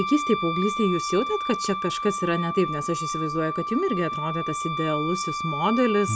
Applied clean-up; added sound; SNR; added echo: none; Wind instrument, woodwind instrument; 4 dB; none.